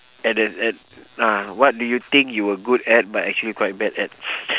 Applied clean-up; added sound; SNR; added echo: none; none; none; none.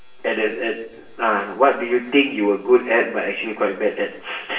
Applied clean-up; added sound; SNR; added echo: none; none; none; reverberation time 0.8 s.